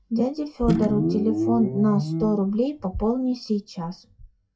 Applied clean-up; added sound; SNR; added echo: classical method WPE with log-MMSE.